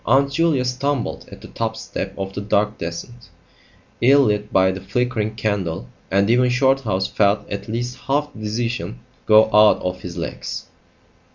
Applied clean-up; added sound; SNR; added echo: none; none; none; none.